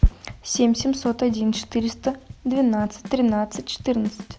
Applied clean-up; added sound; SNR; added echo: none; Bass drum / Snare drum / Drum kit; 18 dB; none.